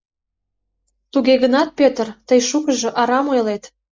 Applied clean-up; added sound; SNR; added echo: neural mask model Resemble Enhance denoiser.